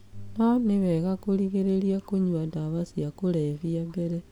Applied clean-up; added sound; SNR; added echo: none; none; none; none.